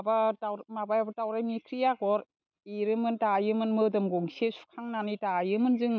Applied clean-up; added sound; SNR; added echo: none; none; none; none.